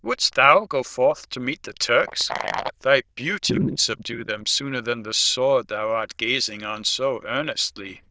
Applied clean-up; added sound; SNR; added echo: neural diffusion model UNIVERSE++.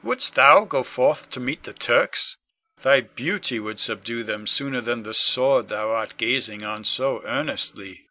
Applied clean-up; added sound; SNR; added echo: none; none; none; none.